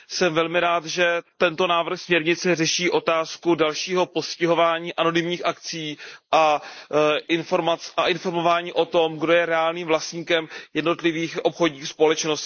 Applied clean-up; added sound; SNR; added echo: neural mask model Resemble Enhance denoiser.